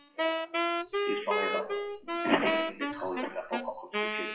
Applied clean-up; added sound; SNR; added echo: classical method WPE with log-MMSE.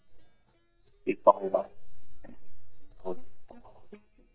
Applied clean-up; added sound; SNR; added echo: neural mask model DeepFilterNet 3.